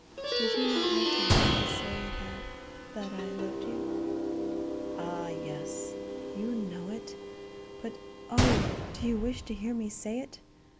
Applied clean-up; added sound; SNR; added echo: none; Plucked string instrument + Gunshot, gunfire; -4 dB; none.